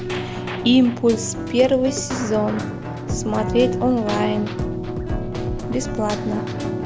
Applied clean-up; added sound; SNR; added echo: none; Keyboard (musical); 4 dB; none.